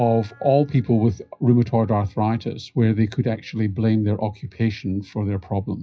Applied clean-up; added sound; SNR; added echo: classical method WPE with log-MMSE.